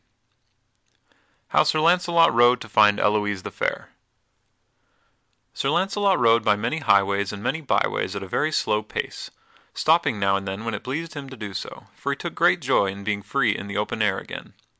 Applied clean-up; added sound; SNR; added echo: none; none; none; none.